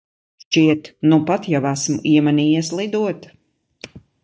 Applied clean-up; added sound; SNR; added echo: neural mask model DeepFilterNet 3.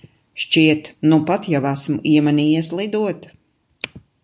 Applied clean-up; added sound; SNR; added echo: none; none; none; none.